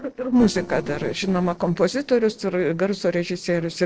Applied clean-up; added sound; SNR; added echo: neural separator model SepFormer DNS4.